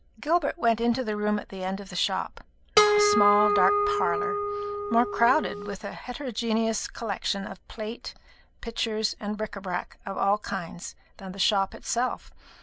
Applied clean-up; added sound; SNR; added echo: none; Harp; -4 dB; none.